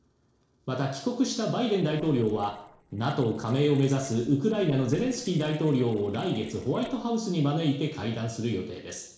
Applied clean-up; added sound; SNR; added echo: neural separator model SepFormer DNS4.